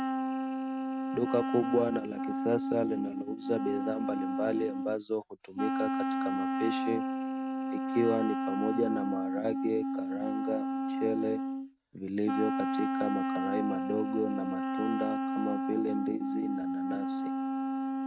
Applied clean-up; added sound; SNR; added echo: neural mask model RNNoise.